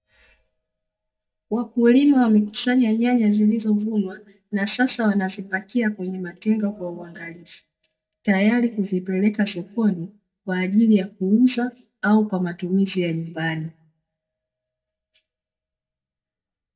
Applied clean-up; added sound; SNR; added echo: neural mask model DeepFilterNet 3.